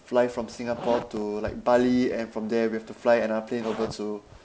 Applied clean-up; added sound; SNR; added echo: none; Zipper (clothing); 16 dB; none.